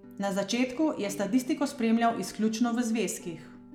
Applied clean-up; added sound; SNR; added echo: none; Guitar; 20 dB; none.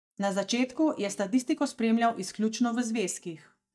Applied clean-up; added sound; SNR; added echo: neural mask model DeepFilterNet 3.